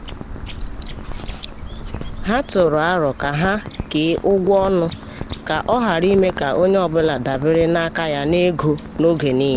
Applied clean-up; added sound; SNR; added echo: none; Rain; 12 dB; none.